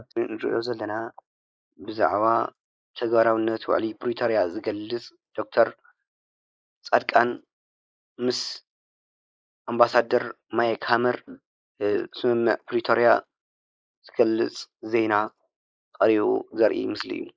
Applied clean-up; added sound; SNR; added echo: neural mask model Resemble Enhance denoiser.